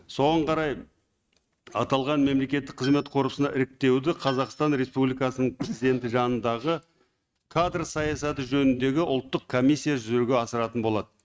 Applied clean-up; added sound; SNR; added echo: neural mask model RNNoise.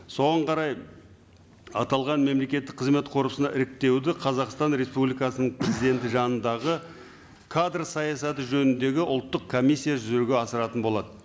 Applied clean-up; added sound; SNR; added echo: none; none; none; none.